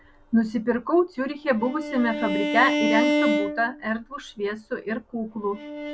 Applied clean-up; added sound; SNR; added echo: none; Bowed string instrument; 3 dB; none.